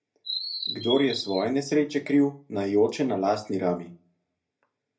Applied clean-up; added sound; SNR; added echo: none; Chirp, tweet; 7 dB; reverberation time 0.3 s.